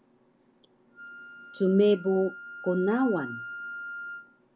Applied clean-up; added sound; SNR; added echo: none; Wind instrument, woodwind instrument; 13 dB; none.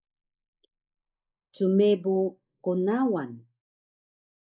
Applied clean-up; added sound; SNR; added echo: neural mask model Resemble Enhance denoiser.